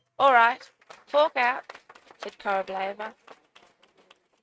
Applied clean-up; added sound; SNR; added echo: neural mask model RNNoise.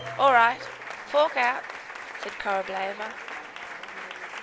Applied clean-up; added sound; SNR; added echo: none; Applause; 11 dB; none.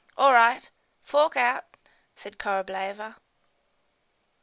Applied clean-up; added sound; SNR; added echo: none; none; none; none.